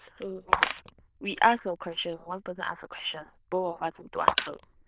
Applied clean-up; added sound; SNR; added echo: neural diffusion model UNIVERSE++.